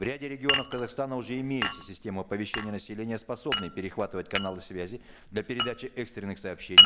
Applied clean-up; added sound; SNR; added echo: none; Glass; -5 dB; none.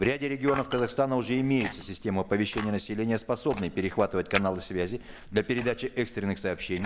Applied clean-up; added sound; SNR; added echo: neural mask model Resemble Enhance denoiser.